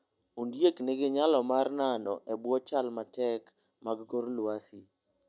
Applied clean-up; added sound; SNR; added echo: none; none; none; none.